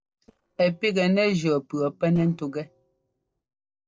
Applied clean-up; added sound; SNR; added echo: neural separator model SepFormer DNS4.